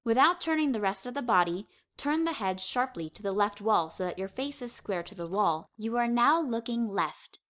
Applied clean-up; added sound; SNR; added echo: neural mask model DeepFilterNet 3.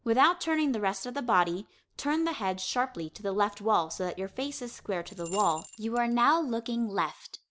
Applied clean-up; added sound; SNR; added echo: none; Rattle / Keys jangling; 17 dB; none.